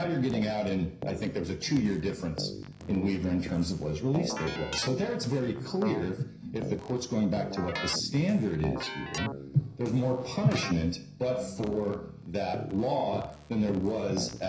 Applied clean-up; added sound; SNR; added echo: none; Keyboard (musical); 10 dB; reverberation time 0.5 s.